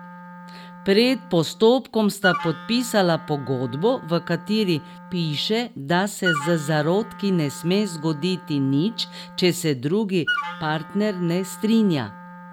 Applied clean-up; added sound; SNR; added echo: none; Wind instrument, woodwind instrument; 12 dB; none.